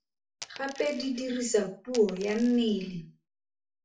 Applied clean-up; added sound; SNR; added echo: none; Coin (dropping); 18 dB; reverberation time 0.3 s.